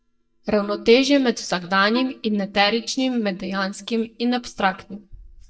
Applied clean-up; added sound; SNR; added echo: neural mask model DeepFilterNet 3.